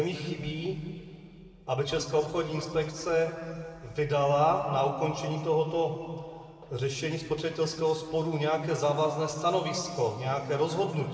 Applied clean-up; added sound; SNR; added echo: none; none; none; reverberation time 2.3 s.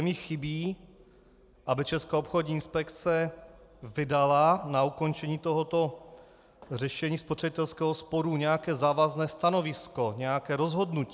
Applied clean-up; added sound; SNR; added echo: none; none; none; none.